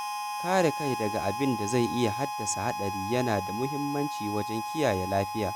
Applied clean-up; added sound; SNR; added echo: none; Harmonica; 4 dB; none.